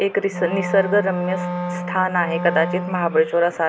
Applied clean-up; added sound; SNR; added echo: none; Wind instrument, woodwind instrument; 7 dB; none.